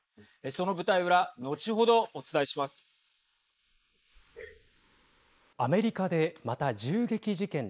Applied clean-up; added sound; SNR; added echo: neural mask model Resemble Enhance denoiser.